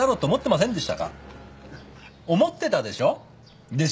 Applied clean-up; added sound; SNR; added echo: none; none; none; none.